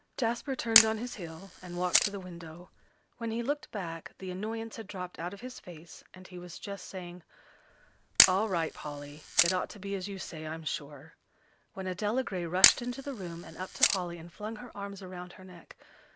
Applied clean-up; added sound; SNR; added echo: none; Camera; -3 dB; none.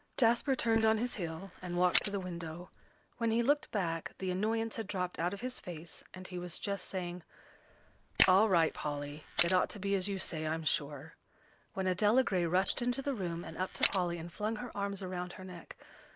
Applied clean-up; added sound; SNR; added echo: neural mask model Resemble Enhance denoiser.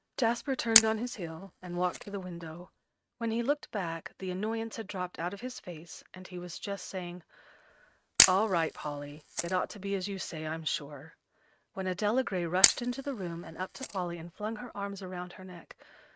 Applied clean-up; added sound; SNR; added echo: neural mask model RNNoise.